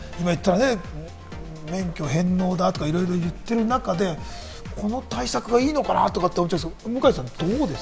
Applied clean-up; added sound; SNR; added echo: none; none; none; none.